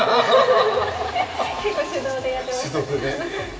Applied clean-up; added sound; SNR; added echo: none; Bird; 19 dB; reverberation time 2.5 s.